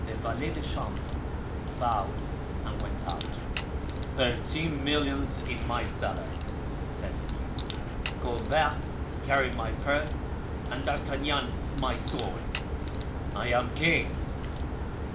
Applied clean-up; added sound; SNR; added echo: none; Crack; -1 dB; none.